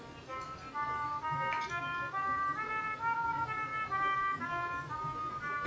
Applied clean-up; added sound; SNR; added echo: classical method log-MMSE.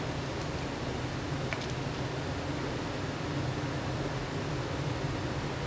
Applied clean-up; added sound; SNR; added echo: none; none; none; none.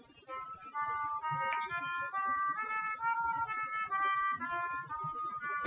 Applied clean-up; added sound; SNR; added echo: classical method Wiener filter.